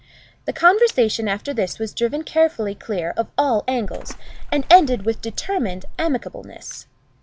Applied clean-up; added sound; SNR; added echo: none; Water / Splash, splatter; 6 dB; none.